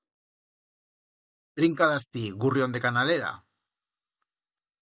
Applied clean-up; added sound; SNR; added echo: none; none; none; none.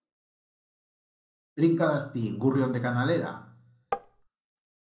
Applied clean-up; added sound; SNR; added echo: none; Tap; 5 dB; reverberation time 0.6 s.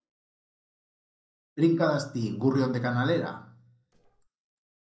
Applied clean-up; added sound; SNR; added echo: neural separator model SepFormer DNS4.